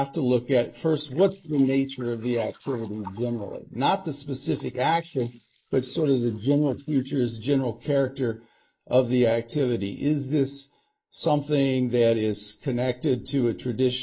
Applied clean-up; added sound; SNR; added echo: neural mask model Resemble Enhance denoiser.